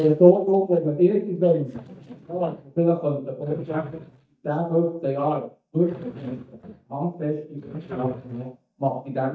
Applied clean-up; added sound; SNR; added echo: neural mask model DeepFilterNet 3.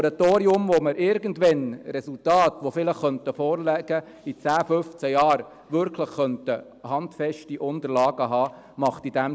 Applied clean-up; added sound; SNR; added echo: none; none; none; none.